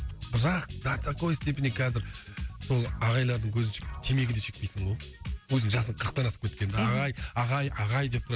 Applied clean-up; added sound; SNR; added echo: none; none; none; none.